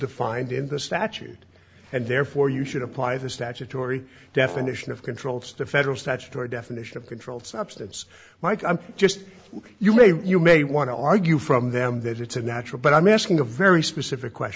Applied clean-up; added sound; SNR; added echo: none; Brass instrument; 14 dB; none.